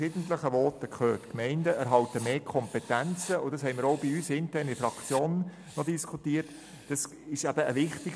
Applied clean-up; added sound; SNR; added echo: none; Writing; 19 dB; none.